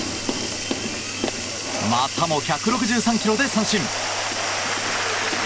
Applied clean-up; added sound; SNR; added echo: none; Bathtub (filling or washing); 5 dB; none.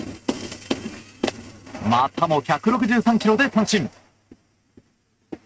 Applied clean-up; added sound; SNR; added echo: neural mask model RNNoise.